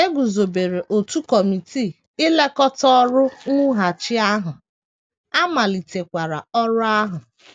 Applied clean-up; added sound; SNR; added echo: none; none; none; none.